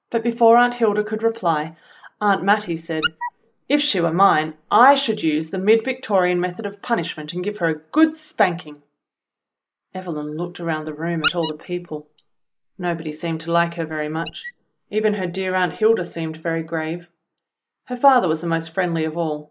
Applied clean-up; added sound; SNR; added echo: neural mask model Resemble Enhance denoiser.